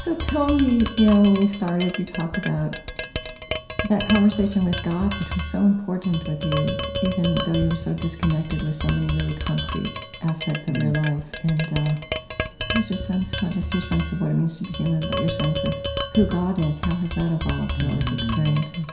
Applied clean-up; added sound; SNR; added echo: none; Tap; 4 dB; reverberation time 0.7 s.